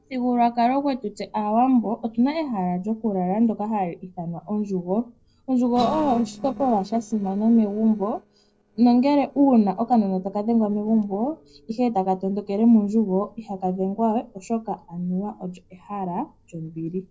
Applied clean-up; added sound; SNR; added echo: neural separator model SepFormer DNS4.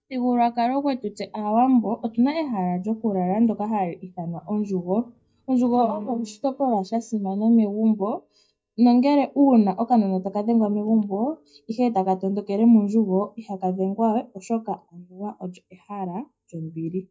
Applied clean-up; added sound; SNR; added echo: neural mask model DeepFilterNet 3.